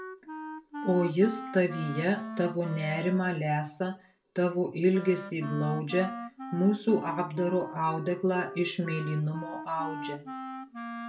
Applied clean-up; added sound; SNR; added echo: none; Wind instrument, woodwind instrument; 11 dB; reverberation time 0.3 s.